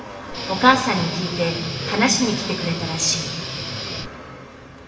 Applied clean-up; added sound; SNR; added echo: none; Guitar; 7 dB; reverberation time 1.2 s.